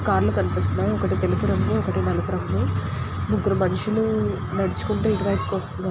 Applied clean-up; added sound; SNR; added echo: none; none; none; none.